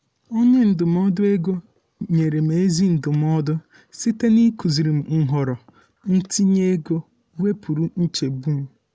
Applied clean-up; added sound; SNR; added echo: none; none; none; none.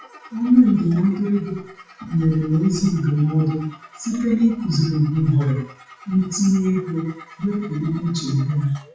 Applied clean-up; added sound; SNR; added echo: classical method WPE with log-MMSE.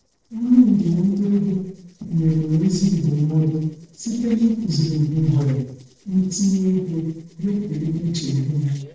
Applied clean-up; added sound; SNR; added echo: neural separator model SepFormer DNS4.